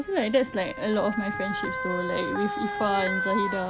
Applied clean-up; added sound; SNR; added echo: none; Motor vehicle (road) / Siren; 4 dB; none.